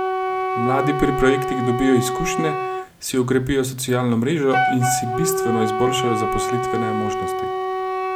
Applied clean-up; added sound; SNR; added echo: none; Wind instrument, woodwind instrument; 1 dB; none.